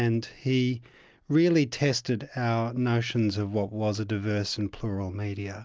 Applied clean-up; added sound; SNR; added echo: none; none; none; none.